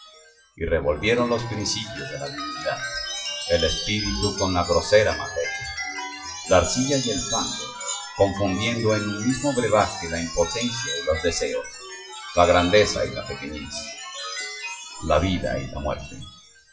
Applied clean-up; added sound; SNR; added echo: classical method WPE with log-MMSE.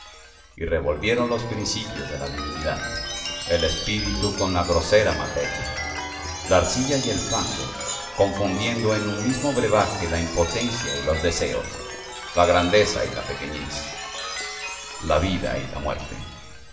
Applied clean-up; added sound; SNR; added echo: none; Chime; 7 dB; reverberation time 1.2 s.